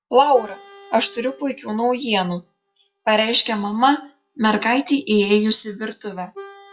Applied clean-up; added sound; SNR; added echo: classical method WPE with log-MMSE.